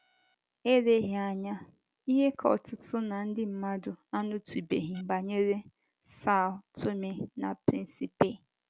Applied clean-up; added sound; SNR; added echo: none; none; none; none.